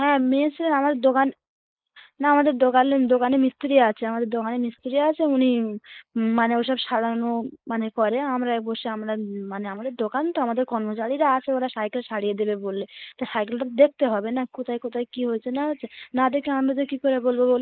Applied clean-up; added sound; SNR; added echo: neural mask model Resemble Enhance denoiser.